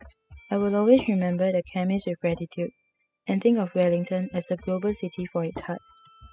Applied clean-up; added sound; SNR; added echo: classical method spectral subtraction.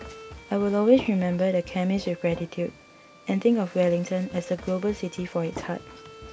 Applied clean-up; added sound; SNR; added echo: none; Run + Bowed string instrument; 17 dB; none.